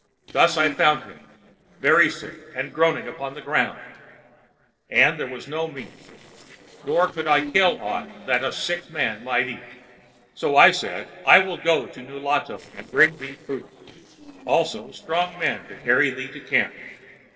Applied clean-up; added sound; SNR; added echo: neural separator model SepFormer DNS4.